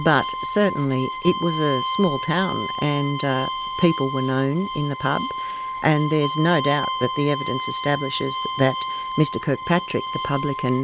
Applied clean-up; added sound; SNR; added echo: none; Bowed string instrument; 6 dB; none.